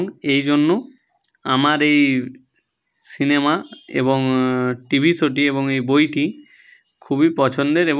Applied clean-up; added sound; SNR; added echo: none; none; none; none.